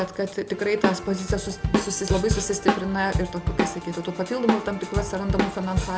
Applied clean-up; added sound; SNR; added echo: none; Drum kit; 1 dB; none.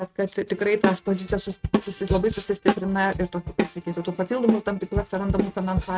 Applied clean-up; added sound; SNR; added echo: neural mask model RNNoise.